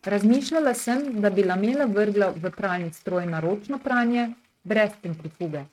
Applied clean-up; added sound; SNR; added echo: neural mask model RNNoise.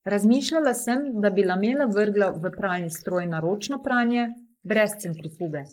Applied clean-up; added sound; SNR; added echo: neural mask model Resemble Enhance denoiser.